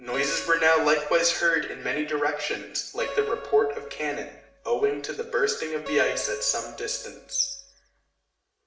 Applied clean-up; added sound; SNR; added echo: none; Acoustic guitar; 16 dB; reverberation time 0.7 s.